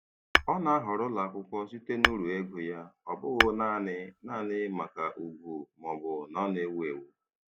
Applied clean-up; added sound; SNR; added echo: none; Tap / Hammer; -1 dB; none.